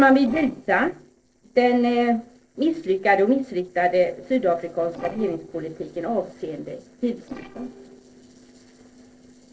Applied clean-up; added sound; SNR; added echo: neural separator model SepFormer DNS4.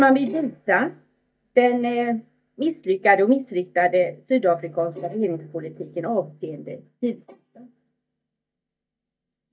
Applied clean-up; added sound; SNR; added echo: neural mask model DeepFilterNet 3.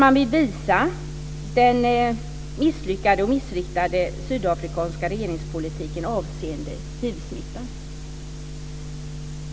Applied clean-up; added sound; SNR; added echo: none; none; none; none.